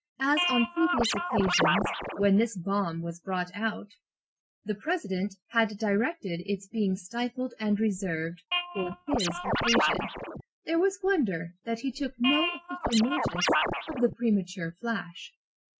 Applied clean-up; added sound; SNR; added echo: neural mask model RNNoise.